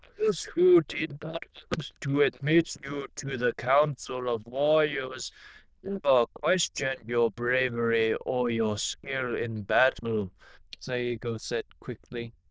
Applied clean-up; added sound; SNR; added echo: neural diffusion model UNIVERSE++.